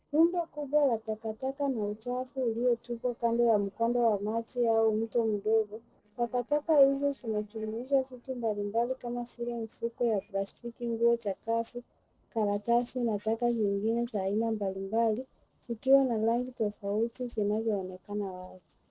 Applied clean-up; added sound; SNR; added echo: neural separator model SepFormer DNS4.